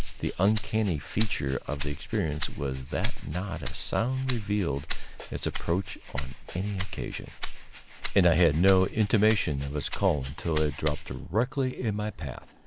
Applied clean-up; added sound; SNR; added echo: none; Rattle (instrument); 3 dB; none.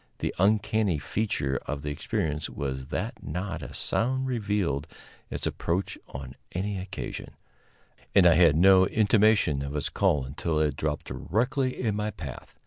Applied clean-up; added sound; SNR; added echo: none; none; none; none.